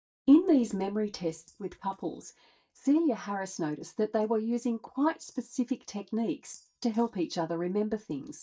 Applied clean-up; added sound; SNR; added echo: neural mask model DeepFilterNet 3.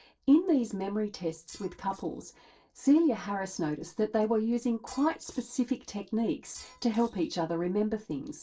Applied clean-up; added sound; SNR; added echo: neural separator model SepFormer DNS4.